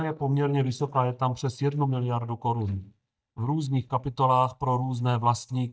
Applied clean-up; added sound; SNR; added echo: neural mask model DeepFilterNet 3.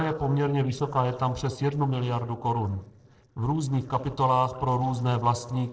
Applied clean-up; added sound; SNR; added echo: neural separator model SepFormer DNS4.